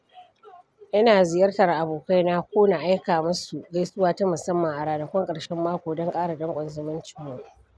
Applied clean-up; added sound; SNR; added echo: none; none; none; none.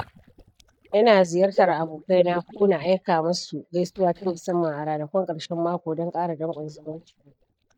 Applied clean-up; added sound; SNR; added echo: neural mask model DeepFilterNet 3.